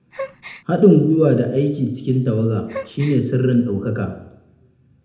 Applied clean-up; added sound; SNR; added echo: none; Gasp; 20 dB; reverberation time 0.8 s.